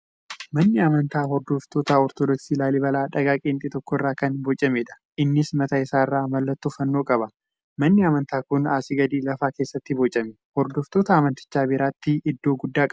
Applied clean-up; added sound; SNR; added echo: none; none; none; none.